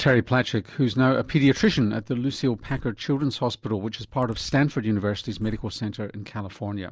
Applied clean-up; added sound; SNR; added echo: none; Zipper (clothing); 20 dB; none.